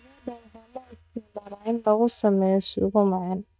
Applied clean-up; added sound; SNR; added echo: neural mask model DeepFilterNet 3.